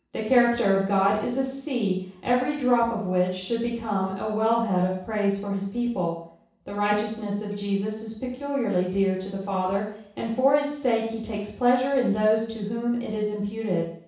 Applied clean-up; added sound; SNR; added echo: none; none; none; reverberation time 0.7 s.